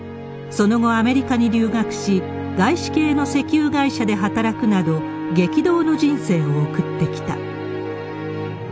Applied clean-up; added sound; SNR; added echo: none; none; none; none.